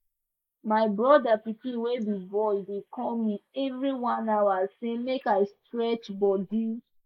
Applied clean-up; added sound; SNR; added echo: neural mask model Resemble Enhance denoiser.